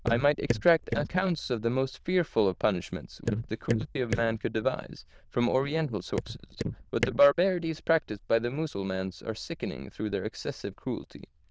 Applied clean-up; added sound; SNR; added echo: neural diffusion model UNIVERSE++.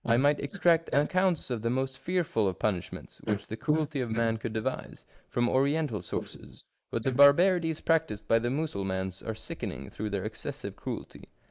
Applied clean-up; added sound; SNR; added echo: neural mask model Resemble Enhance denoiser.